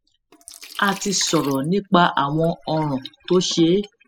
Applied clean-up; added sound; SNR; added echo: classical method spectral subtraction.